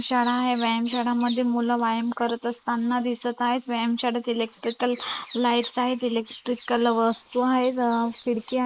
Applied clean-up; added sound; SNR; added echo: neural mask model Resemble Enhance denoiser.